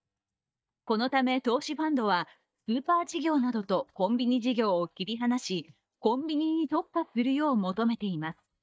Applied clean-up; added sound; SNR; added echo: neural mask model DeepFilterNet 3.